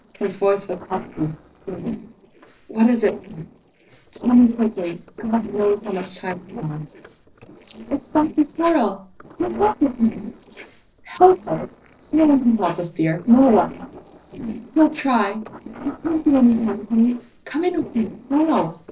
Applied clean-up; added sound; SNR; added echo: neural separator model SepFormer DNS4.